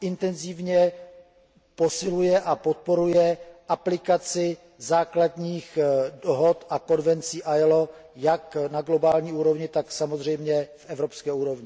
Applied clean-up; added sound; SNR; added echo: none; none; none; none.